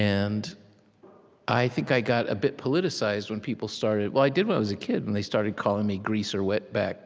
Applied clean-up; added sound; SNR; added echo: none; none; none; none.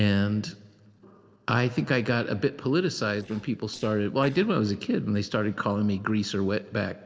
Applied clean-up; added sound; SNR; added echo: neural separator model SepFormer DNS4.